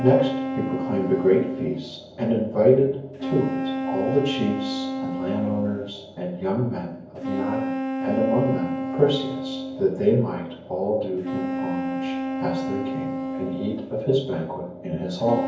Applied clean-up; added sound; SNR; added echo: none; Wind instrument, woodwind instrument; 5 dB; reverberation time 0.9 s.